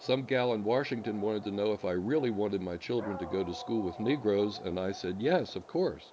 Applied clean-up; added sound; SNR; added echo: none; Dog; 16 dB; none.